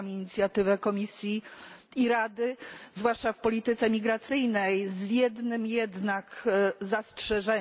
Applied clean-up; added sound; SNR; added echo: none; none; none; none.